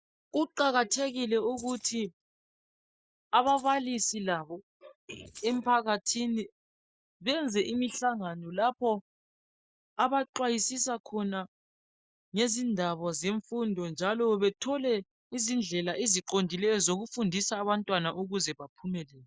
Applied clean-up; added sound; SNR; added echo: neural mask model Resemble Enhance denoiser.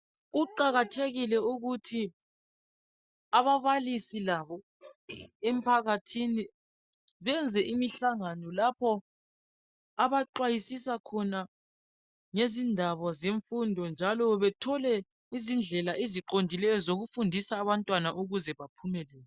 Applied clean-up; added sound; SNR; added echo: none; none; none; none.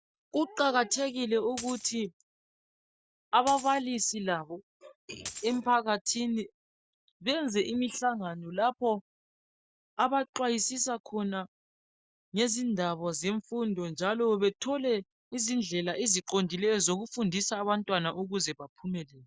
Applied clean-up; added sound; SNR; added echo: none; Coin (dropping); 12 dB; none.